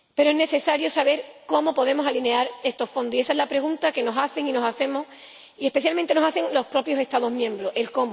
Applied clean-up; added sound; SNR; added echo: none; none; none; none.